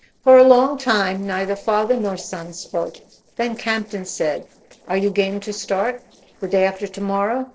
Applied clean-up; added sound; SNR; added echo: neural separator model SepFormer DNS4.